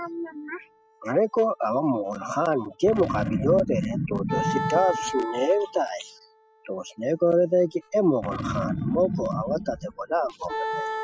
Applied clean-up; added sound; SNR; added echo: classical method spectral subtraction.